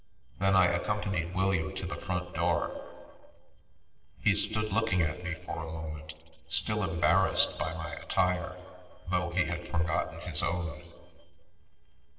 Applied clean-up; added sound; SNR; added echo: neural separator model SepFormer DNS4.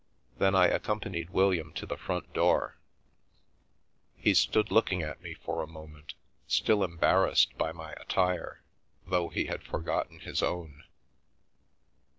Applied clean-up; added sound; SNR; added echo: none; none; none; none.